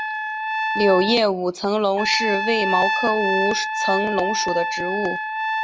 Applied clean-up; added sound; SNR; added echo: none; Trumpet; 2 dB; none.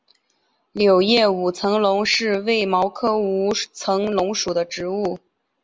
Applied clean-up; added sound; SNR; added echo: none; none; none; none.